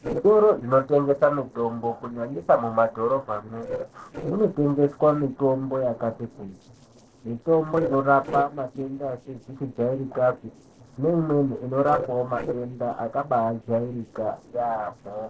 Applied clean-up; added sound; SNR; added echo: neural separator model SepFormer DNS4.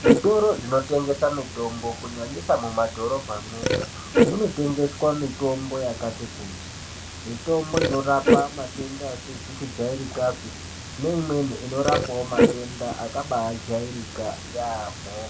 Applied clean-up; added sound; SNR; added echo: none; Burping, eructation; 1 dB; reverberation time 0.2 s.